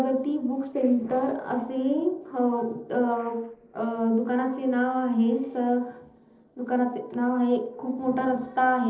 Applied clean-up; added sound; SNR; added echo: neural separator model SepFormer DNS4.